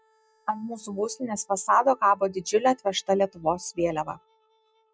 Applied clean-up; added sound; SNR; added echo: classical method log-MMSE.